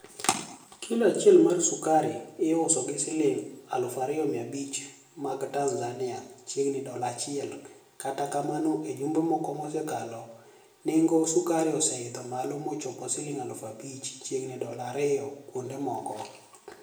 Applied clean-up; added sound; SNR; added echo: none; none; none; reverberation time 0.7 s.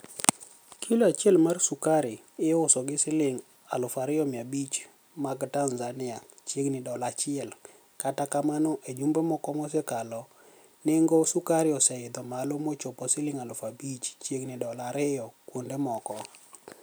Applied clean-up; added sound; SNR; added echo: none; none; none; none.